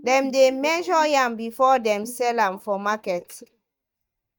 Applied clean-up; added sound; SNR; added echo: neural mask model DeepFilterNet 3.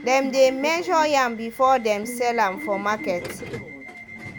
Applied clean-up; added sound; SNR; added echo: none; Subway, metro, underground / Alarm; 13 dB; none.